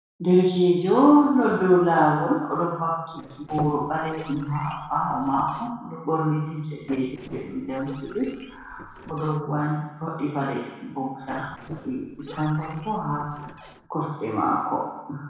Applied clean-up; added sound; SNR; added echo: neural separator model SepFormer DNS4.